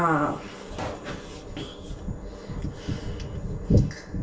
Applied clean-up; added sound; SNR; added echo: none; Explosion; 13 dB; reverberation time 0.2 s.